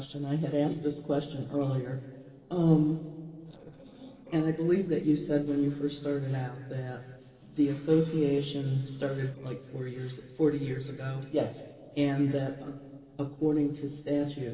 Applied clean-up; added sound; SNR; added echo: neural separator model SepFormer DNS4.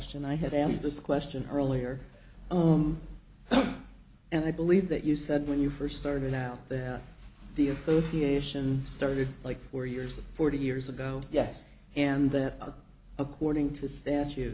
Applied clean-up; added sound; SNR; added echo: none; none; none; none.